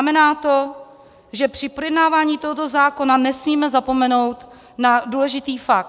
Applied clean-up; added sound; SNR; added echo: none; none; none; none.